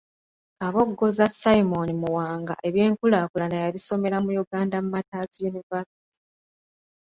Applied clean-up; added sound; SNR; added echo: none; none; none; none.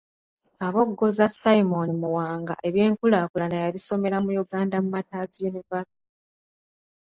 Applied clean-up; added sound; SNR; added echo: neural mask model Resemble Enhance denoiser.